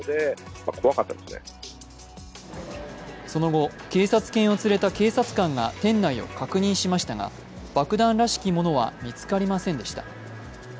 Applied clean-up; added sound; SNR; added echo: none; none; none; none.